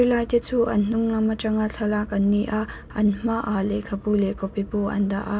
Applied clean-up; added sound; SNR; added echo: none; none; none; none.